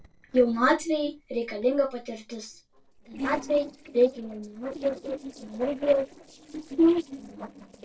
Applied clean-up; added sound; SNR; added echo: neural separator model SepFormer DNS4.